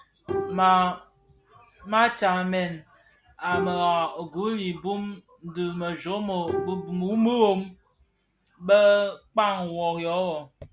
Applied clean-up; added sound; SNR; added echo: none; Bowed string instrument; 12 dB; none.